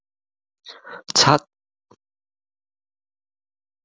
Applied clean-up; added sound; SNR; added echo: none; none; none; none.